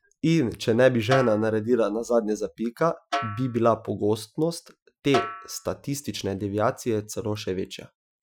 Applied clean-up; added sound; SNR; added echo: classical method Wiener filter.